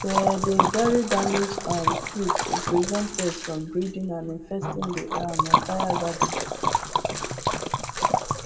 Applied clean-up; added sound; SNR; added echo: none; Liquid; -1 dB; reverberation time 1.3 s.